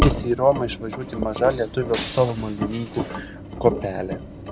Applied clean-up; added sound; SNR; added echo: none; Engine + Shatter; 5 dB; none.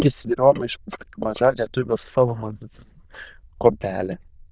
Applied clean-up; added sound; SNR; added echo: neural diffusion model UNIVERSE++.